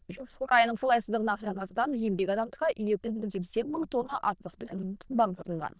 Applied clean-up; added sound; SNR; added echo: neural diffusion model UNIVERSE++.